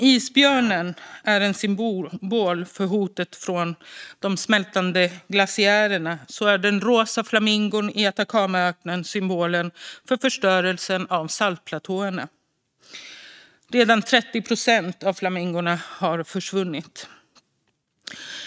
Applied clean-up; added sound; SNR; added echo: neural mask model RNNoise.